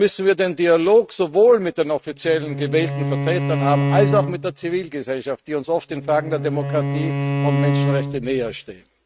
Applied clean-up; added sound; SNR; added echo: neural mask model RNNoise.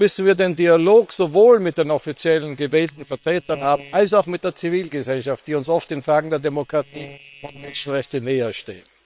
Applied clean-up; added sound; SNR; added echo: neural separator model SepFormer WHAM!.